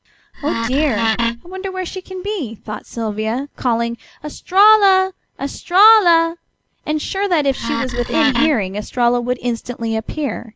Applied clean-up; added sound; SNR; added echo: none; Wood; 3 dB; none.